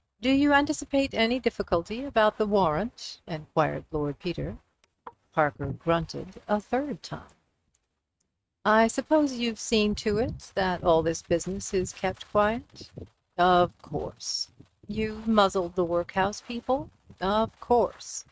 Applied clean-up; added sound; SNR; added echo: neural mask model RNNoise.